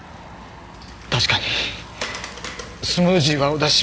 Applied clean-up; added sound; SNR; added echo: none; Water; 16 dB; none.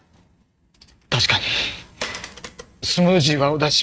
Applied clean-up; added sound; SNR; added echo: neural mask model RNNoise.